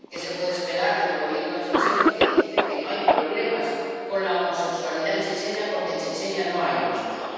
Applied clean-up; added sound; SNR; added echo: none; Cough; 2 dB; reverberation time 2.1 s.